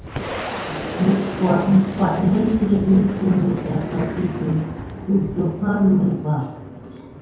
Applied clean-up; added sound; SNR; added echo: none; Boom; 10 dB; reverberation time 0.9 s.